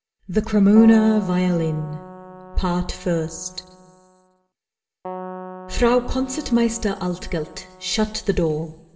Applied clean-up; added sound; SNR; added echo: none; Keyboard (musical); 16 dB; reverberation time 2.2 s.